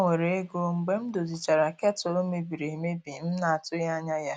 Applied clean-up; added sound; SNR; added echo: none; none; none; none.